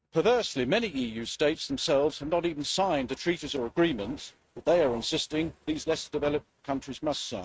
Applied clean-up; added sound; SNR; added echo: neural mask model RNNoise.